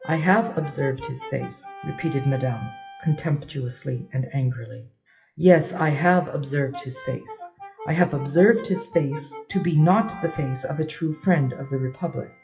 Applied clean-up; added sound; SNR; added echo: classical method WPE with log-MMSE.